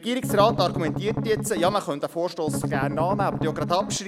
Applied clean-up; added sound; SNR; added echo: none; Strum; 3 dB; none.